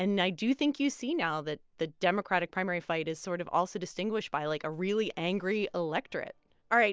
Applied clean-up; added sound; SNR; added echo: none; none; none; none.